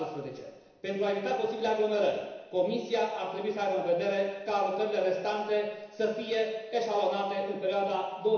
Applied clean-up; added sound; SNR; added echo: none; none; none; reverberation time 1.0 s.